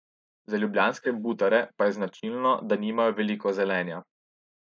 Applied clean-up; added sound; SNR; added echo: neural mask model Resemble Enhance denoiser.